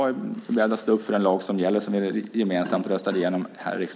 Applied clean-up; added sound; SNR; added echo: none; none; none; none.